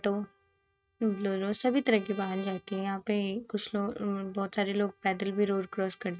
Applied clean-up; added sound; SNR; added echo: neural mask model RNNoise.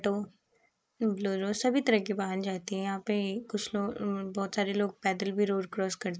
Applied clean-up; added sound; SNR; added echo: neural mask model Resemble Enhance denoiser.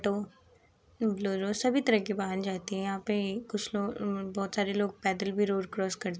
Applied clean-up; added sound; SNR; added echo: none; none; none; none.